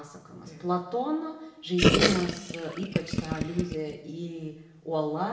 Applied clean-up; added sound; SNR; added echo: none; Gurgling; -4 dB; reverberation time 0.9 s.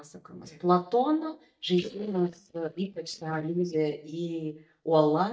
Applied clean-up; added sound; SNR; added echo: neural mask model DeepFilterNet 3.